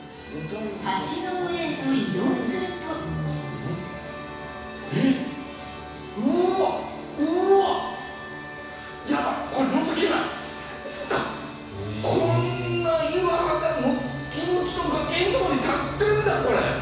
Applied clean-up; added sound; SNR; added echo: none; Wind instrument, woodwind instrument; 19 dB; reverberation time 1.1 s.